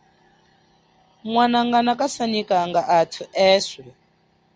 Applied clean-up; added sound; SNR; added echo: none; none; none; none.